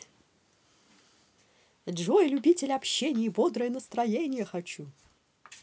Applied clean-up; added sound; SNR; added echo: none; none; none; none.